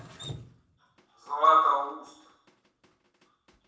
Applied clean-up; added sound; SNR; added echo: none; Drip; 20 dB; reverberation time 0.7 s.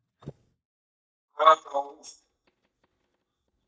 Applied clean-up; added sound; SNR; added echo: neural mask model DeepFilterNet 3.